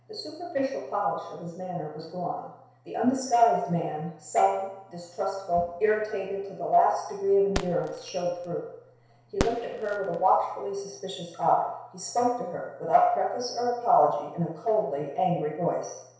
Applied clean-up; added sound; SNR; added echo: none; Fireworks; 10 dB; reverberation time 0.7 s.